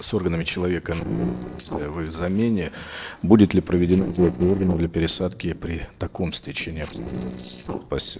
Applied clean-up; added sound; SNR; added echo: neural separator model SepFormer DNS4.